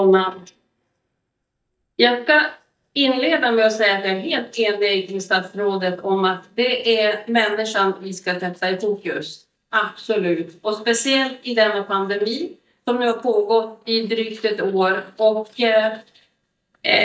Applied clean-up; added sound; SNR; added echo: neural mask model DeepFilterNet 3.